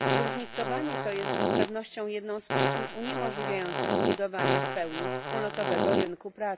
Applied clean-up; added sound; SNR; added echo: none; Fart; -5 dB; none.